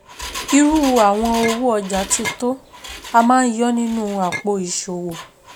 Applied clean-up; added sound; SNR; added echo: none; Engine + Chink, clink; 12 dB; none.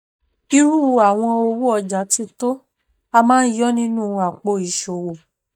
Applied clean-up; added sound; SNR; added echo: neural mask model DeepFilterNet 3.